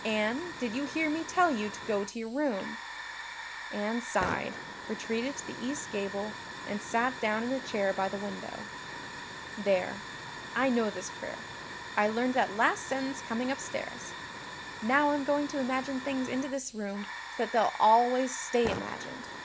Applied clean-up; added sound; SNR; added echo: none; Hiss / Fire; 10 dB; none.